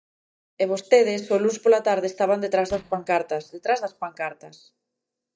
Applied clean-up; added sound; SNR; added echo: neural mask model DeepFilterNet 3.